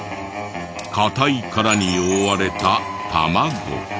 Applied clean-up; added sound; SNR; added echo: none; Bird; 14 dB; none.